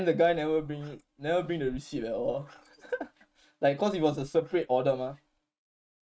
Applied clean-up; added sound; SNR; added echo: neural mask model RNNoise.